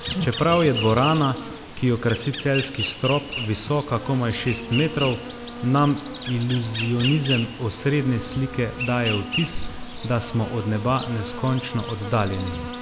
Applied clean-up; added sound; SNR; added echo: none; Insect; 8 dB; none.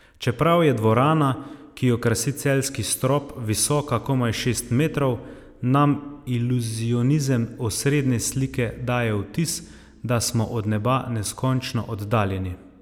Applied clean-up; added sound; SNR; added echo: none; none; none; none.